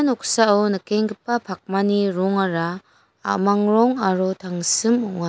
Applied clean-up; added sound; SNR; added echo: none; none; none; none.